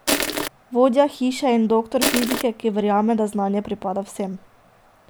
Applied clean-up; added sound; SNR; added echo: none; Crushing; 0 dB; none.